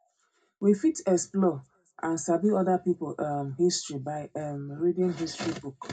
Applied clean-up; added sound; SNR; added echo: none; none; none; reverberation time 0.2 s.